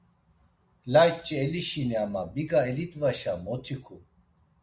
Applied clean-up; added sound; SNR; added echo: none; none; none; none.